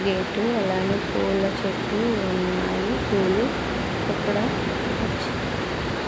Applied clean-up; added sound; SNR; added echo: none; none; none; none.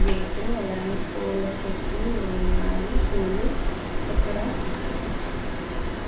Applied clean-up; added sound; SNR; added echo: none; Sliding door; -4 dB; reverberation time 0.3 s.